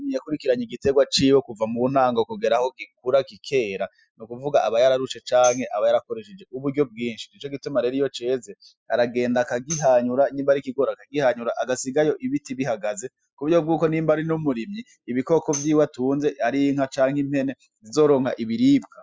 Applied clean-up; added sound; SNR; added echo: classical method spectral subtraction.